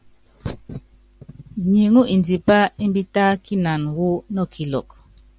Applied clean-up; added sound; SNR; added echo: none; none; none; none.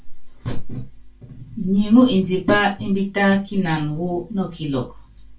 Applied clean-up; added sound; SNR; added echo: none; none; none; reverberation time 0.2 s.